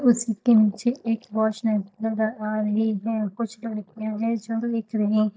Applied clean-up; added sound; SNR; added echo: neural mask model DeepFilterNet 3.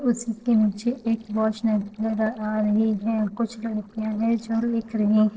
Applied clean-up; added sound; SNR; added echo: neural separator model SepFormer DNS4.